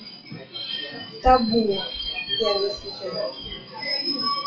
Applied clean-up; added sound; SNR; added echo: classical method WPE with log-MMSE.